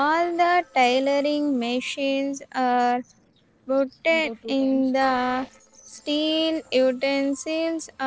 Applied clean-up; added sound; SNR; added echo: neural separator model SepFormer DNS4.